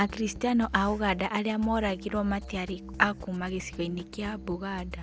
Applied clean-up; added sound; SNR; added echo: none; Drum kit; 13 dB; none.